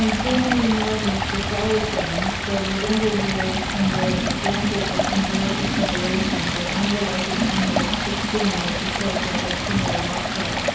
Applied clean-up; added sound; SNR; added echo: none; Stream; -2 dB; reverberation time 0.8 s.